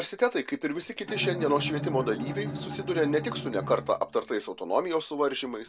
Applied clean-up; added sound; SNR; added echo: none; Bowed string instrument; 9 dB; none.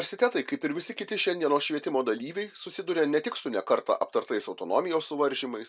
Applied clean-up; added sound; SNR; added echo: none; none; none; none.